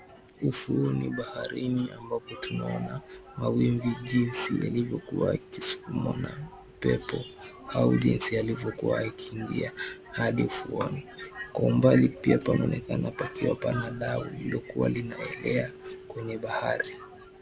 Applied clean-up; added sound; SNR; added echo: none; none; none; none.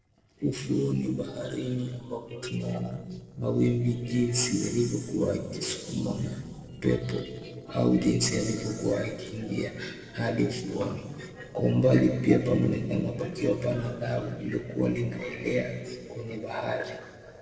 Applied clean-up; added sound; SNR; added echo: neural separator model SepFormer DNS4.